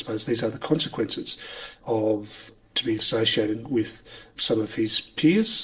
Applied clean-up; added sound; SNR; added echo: neural separator model SepFormer DNS4.